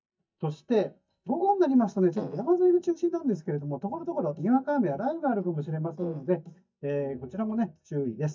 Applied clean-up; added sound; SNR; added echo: neural mask model DeepFilterNet 3.